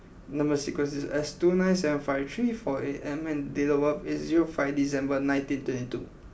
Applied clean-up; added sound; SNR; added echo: none; none; none; none.